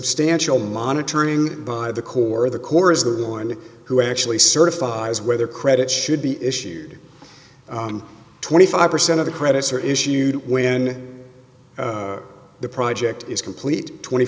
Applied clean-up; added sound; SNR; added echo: none; none; none; none.